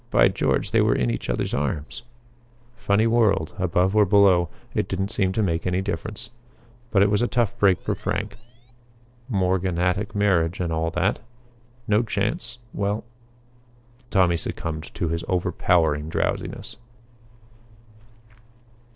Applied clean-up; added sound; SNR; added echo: neural separator model SepFormer DNS4.